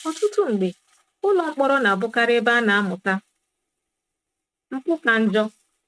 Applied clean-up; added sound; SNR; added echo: neural mask model RNNoise.